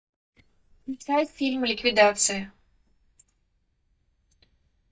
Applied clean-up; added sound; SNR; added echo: neural mask model DeepFilterNet 3.